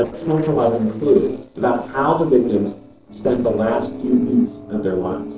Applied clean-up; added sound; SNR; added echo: neural separator model SepFormer DNS4.